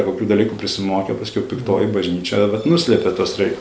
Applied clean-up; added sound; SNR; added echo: none; none; none; none.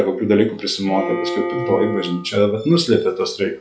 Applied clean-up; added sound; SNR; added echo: classical method log-MMSE.